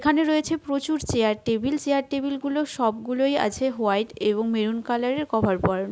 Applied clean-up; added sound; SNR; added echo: none; none; none; none.